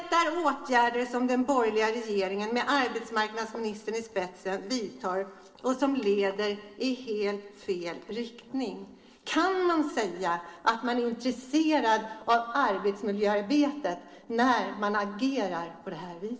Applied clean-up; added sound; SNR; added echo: neural separator model SepFormer DNS4.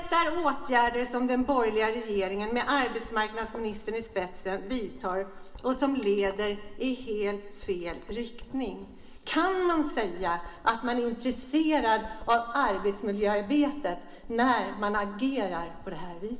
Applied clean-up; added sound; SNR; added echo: none; Writing; 15 dB; reverberation time 2.8 s.